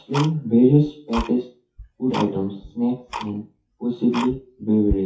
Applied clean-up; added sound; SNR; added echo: classical method WPE with log-MMSE.